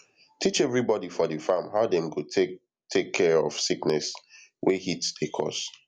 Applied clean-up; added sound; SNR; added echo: none; none; none; none.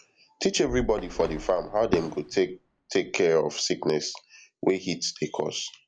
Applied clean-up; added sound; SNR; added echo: none; Fireworks; 12 dB; none.